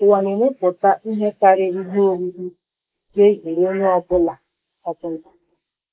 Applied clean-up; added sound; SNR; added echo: neural mask model Resemble Enhance denoiser.